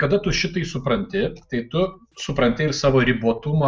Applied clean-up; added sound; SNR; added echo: none; none; none; none.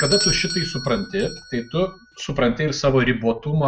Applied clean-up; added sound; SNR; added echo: none; Bell / Doorbell; 8 dB; none.